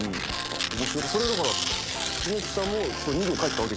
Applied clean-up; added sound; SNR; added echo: none; Tearing; 3 dB; none.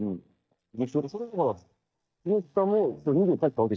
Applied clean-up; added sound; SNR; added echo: neural mask model DeepFilterNet 3.